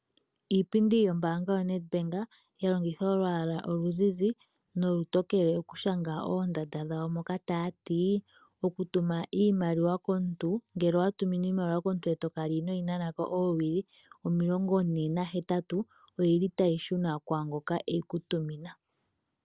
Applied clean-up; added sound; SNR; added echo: none; none; none; none.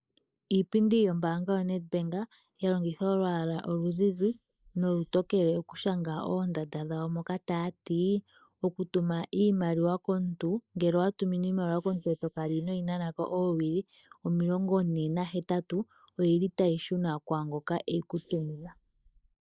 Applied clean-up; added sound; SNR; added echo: neural mask model Resemble Enhance denoiser.